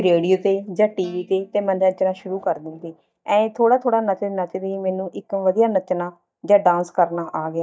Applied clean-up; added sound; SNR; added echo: neural mask model DeepFilterNet 3.